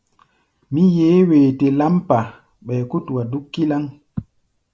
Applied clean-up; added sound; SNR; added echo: none; none; none; none.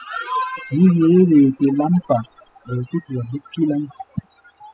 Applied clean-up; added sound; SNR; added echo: classical method spectral subtraction.